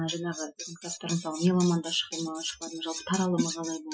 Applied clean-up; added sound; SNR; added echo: classical method Wiener filter.